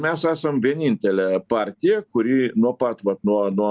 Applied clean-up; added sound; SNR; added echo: none; none; none; none.